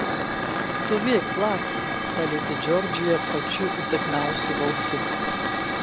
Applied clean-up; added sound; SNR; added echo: none; Hiss / Fire; -1 dB; none.